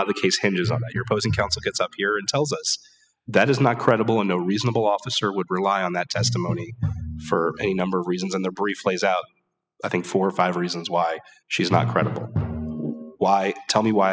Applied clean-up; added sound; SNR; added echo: classical method spectral subtraction.